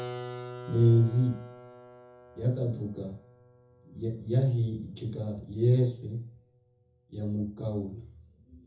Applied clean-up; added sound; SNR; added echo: none; Keyboard (musical); 17 dB; reverberation time 0.5 s.